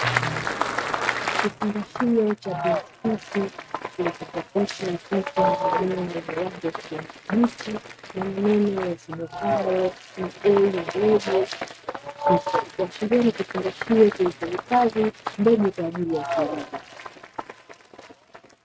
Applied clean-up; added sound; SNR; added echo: neural mask model RNNoise.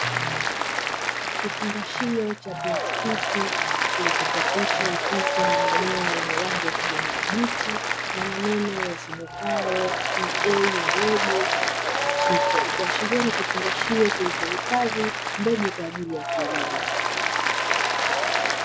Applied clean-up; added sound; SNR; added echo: none; Applause; -4 dB; none.